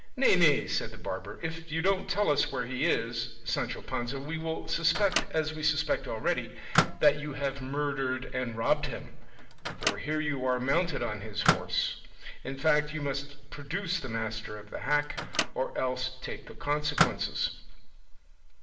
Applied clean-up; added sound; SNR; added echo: none; Microwave oven; 5 dB; reverberation time 0.8 s.